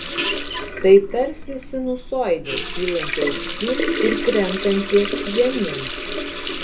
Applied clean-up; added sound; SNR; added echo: none; Water tap, faucet; 3 dB; none.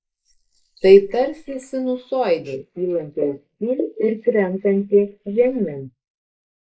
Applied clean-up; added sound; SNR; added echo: neural mask model Resemble Enhance denoiser.